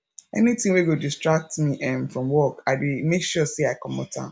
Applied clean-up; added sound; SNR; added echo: none; none; none; none.